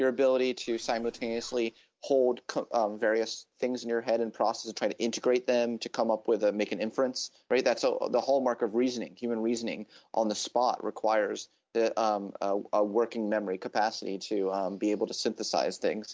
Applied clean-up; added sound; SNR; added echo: neural mask model Resemble Enhance denoiser.